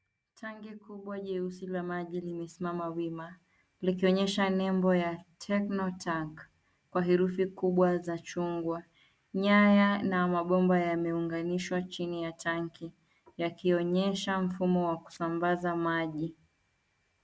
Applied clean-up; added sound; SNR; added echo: none; none; none; none.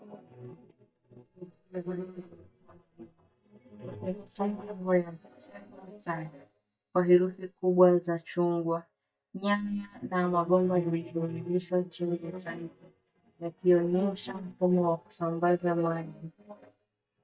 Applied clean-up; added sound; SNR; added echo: neural mask model DeepFilterNet 3.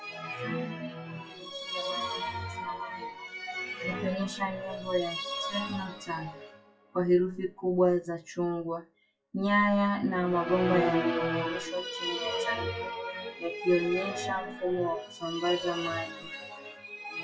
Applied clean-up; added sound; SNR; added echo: classical method WPE with log-MMSE.